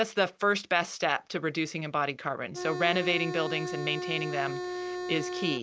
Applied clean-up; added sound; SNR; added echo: none; Organ; 4 dB; none.